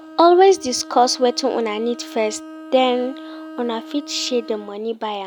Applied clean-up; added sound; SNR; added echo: none; Bowed string instrument; 17 dB; none.